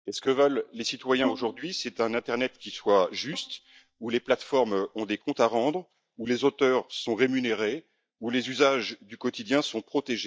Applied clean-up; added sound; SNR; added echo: neural mask model DeepFilterNet 3.